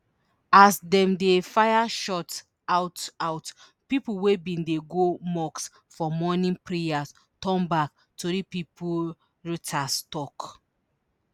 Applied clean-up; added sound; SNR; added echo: none; none; none; none.